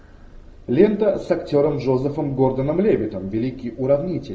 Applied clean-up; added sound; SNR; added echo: none; none; none; reverberation time 0.3 s.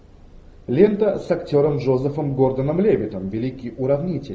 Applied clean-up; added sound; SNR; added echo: none; none; none; none.